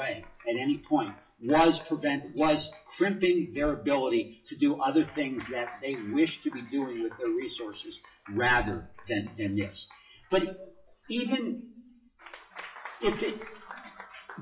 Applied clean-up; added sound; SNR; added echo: classical method WPE with log-MMSE.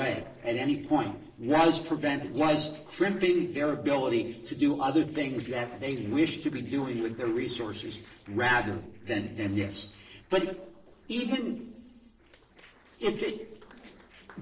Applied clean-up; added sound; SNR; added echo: neural separator model SepFormer DNS4.